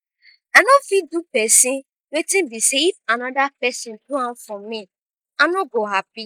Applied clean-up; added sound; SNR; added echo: neural mask model Resemble Enhance denoiser.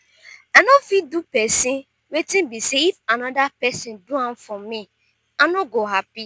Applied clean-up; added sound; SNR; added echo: none; none; none; none.